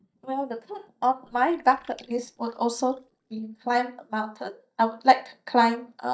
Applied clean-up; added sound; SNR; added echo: neural mask model DeepFilterNet 3.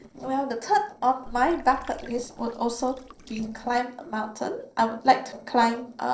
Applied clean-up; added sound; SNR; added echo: neural separator model SepFormer DNS4.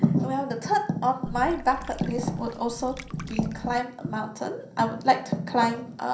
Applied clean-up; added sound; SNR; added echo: none; Water / Liquid; 14 dB; reverberation time 0.6 s.